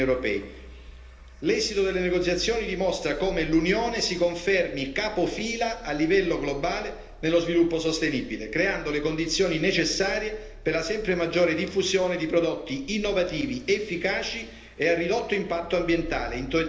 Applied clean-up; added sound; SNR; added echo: none; Car; 17 dB; reverberation time 0.8 s.